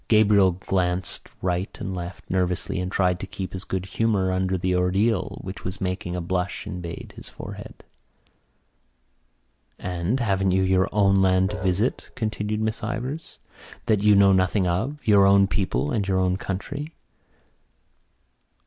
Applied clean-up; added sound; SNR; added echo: none; Musical instrument; 18 dB; none.